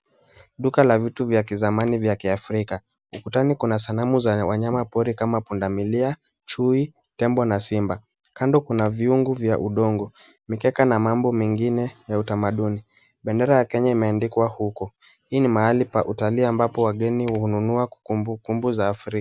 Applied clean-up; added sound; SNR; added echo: none; Finger snapping; 19 dB; none.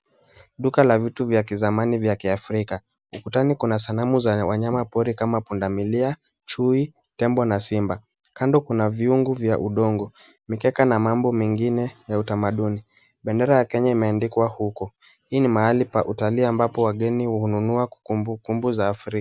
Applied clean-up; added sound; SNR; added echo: none; none; none; none.